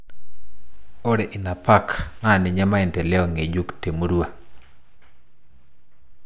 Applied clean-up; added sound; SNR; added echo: none; none; none; none.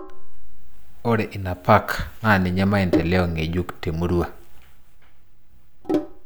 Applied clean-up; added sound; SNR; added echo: none; Sink (filling or washing); 10 dB; none.